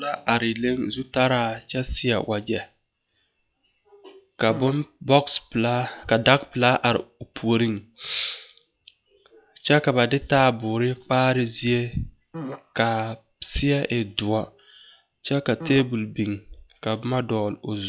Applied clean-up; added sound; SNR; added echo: classical method log-MMSE.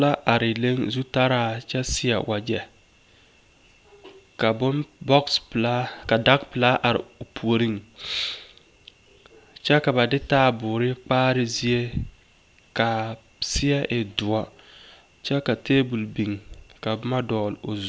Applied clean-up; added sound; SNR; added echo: none; none; none; none.